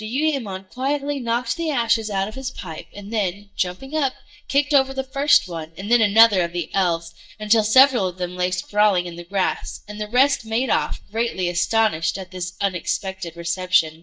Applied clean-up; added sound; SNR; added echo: neural mask model DeepFilterNet 3.